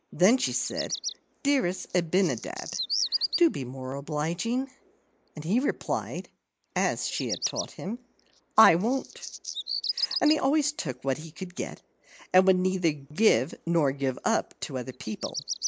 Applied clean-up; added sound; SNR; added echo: neural mask model Resemble Enhance denoiser.